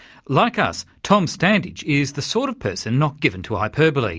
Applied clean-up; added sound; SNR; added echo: none; none; none; none.